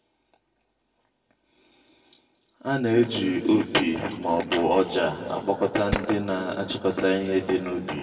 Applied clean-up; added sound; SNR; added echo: none; Tools; 4 dB; reverberation time 2.4 s.